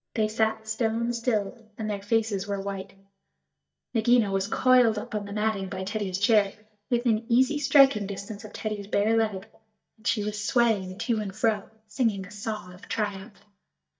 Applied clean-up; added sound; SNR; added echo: neural mask model DeepFilterNet 3.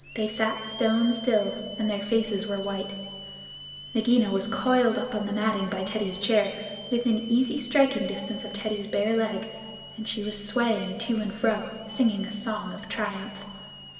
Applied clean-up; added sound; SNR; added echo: none; Hiss / Alarm; 16 dB; reverberation time 2.0 s.